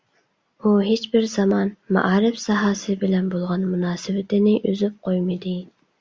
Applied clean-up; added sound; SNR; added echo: none; none; none; none.